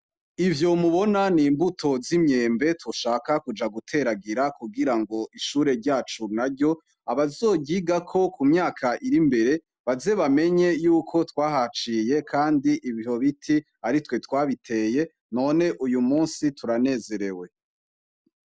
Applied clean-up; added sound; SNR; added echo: none; none; none; none.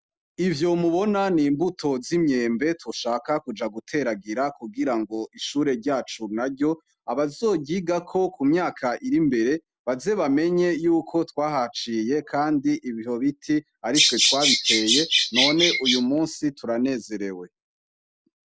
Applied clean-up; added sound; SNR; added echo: none; Bird vocalization, bird call, bird song; -3 dB; none.